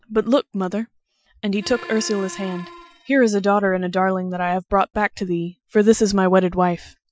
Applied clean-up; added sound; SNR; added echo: classical method Wiener filter.